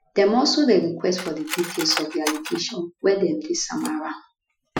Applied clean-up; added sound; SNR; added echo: classical method Wiener filter.